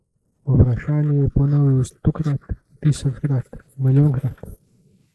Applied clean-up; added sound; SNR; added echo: neural mask model Resemble Enhance denoiser.